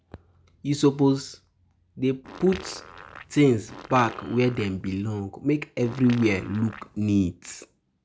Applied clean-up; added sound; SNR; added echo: none; Fart; 17 dB; none.